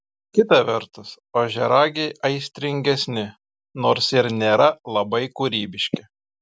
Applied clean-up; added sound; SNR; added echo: none; none; none; none.